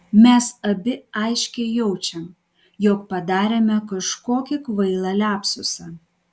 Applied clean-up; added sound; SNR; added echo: none; none; none; none.